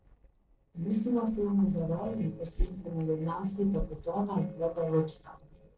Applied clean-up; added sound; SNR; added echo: neural separator model SepFormer DNS4.